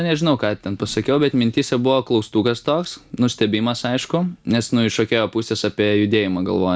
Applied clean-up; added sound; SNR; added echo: none; none; none; none.